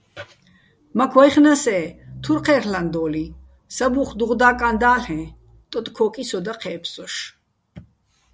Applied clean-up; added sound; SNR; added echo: none; none; none; none.